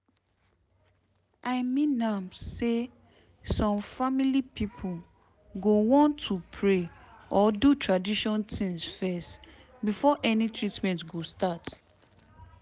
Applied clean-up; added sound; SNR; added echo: none; none; none; none.